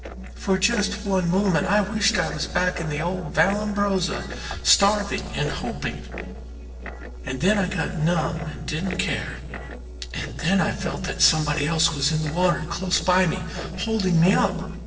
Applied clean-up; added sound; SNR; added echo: neural separator model SepFormer DNS4.